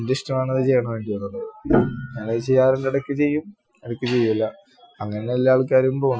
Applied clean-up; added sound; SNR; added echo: classical method Wiener filter.